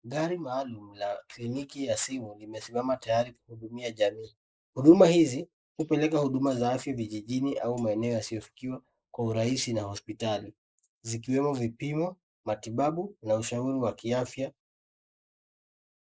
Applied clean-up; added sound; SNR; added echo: neural mask model Resemble Enhance denoiser.